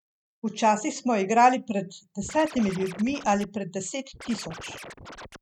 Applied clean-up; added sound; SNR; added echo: neural mask model RNNoise.